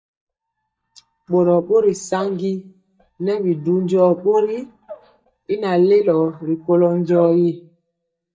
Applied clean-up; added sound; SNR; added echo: neural mask model DeepFilterNet 3.